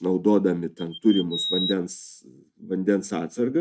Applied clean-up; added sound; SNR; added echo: neural mask model RNNoise.